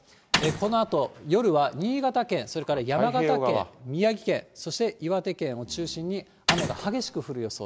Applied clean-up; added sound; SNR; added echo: none; Mechanisms; 2 dB; none.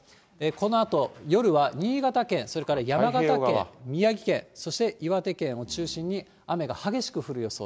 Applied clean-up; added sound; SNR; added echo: none; none; none; none.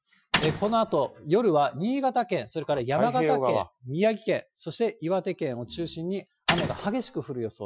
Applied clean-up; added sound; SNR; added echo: classical method Wiener filter.